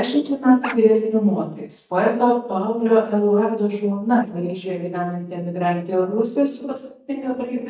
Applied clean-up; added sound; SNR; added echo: neural mask model DeepFilterNet 3.